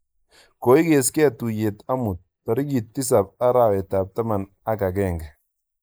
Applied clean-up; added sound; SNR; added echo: neural mask model Resemble Enhance denoiser.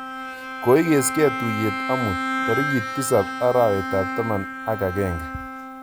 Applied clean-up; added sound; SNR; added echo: none; Bowed string instrument; 5 dB; none.